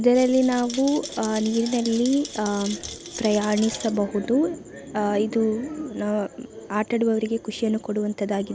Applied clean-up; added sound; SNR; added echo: none; Rattle; 13 dB; none.